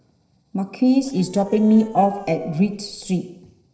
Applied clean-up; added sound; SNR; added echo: neural separator model SepFormer DNS4.